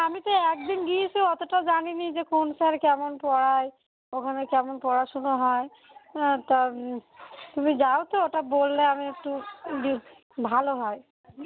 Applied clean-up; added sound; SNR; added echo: none; none; none; none.